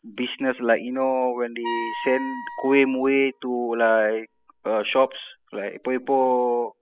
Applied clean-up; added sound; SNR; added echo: classical method spectral subtraction.